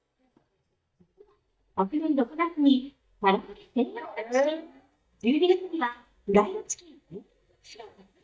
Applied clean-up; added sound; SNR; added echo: neural mask model DeepFilterNet 3.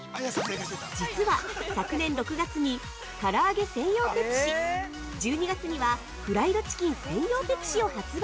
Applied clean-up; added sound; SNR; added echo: none; none; none; none.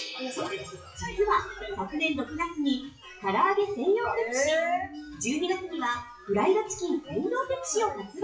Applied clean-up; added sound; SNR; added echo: classical method WPE with log-MMSE.